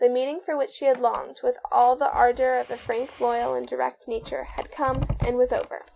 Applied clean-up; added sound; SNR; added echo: none; none; none; none.